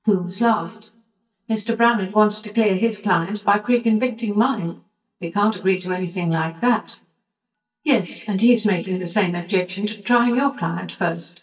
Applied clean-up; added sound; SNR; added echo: neural mask model DeepFilterNet 3.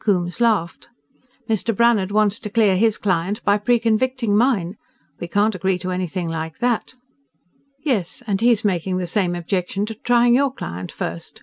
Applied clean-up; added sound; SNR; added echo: none; none; none; none.